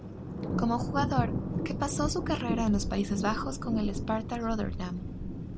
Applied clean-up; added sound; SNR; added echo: none; Thunder; 1 dB; none.